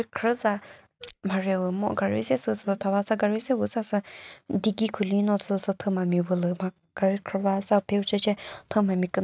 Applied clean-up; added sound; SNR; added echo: neural mask model RNNoise.